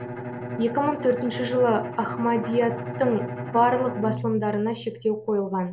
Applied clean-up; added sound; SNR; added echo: none; Bowed string instrument; 9 dB; none.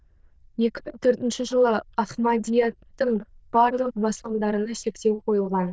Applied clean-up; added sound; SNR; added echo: neural diffusion model UNIVERSE++.